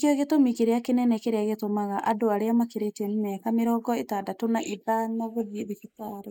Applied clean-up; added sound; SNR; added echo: neural mask model Resemble Enhance denoiser.